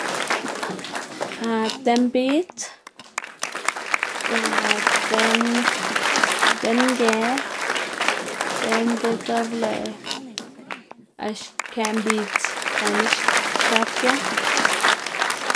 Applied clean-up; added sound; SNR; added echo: none; Applause; -3 dB; none.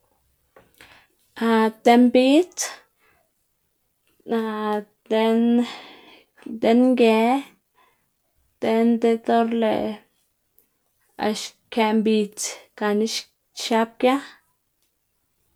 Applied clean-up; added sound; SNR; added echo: none; none; none; none.